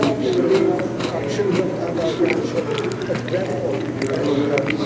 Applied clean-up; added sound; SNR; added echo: none; Chewing, mastication; -3 dB; reverberation time 0.3 s.